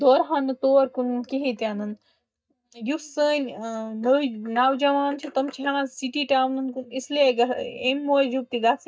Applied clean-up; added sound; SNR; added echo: neural mask model DeepFilterNet 3.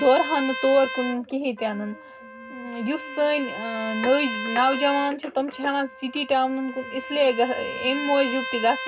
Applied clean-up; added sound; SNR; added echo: none; Trumpet; 9 dB; reverberation time 0.2 s.